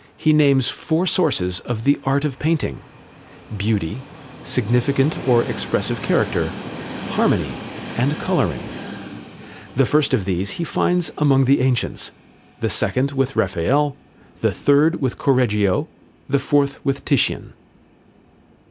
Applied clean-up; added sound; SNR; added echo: none; Train; 15 dB; none.